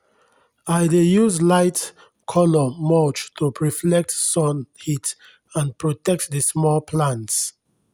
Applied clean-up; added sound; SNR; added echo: none; none; none; none.